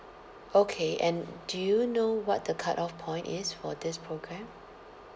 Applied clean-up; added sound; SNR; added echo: none; none; none; none.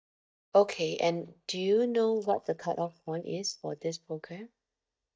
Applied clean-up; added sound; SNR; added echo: neural mask model DeepFilterNet 3.